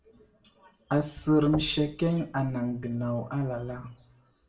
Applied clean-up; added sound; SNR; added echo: none; Knock / Wood / Percussion; 16 dB; reverberation time 0.4 s.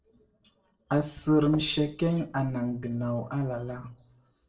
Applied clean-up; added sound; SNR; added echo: neural separator model SepFormer DNS4.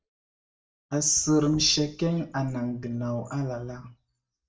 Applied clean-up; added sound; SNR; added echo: neural mask model DeepFilterNet 3.